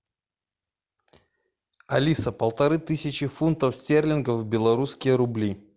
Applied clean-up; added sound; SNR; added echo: none; none; none; none.